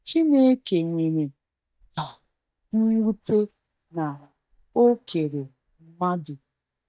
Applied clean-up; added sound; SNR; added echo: neural mask model DeepFilterNet 3.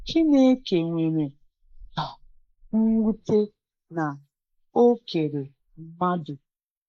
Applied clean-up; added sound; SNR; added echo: neural mask model Resemble Enhance denoiser.